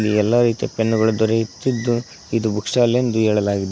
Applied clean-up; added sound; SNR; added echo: none; none; none; none.